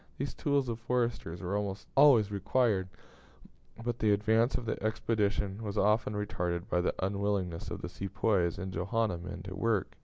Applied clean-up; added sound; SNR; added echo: none; none; none; none.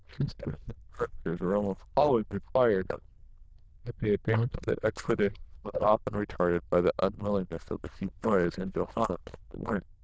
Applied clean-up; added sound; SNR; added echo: neural diffusion model UNIVERSE++.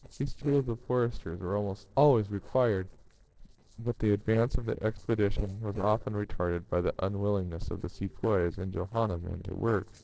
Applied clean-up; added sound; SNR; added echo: neural separator model SepFormer DNS4.